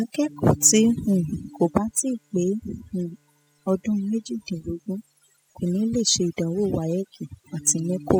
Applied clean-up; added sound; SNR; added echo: classical method spectral subtraction.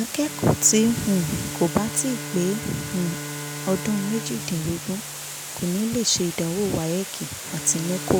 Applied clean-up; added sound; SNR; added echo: none; Bowed string instrument + Water; 8 dB; none.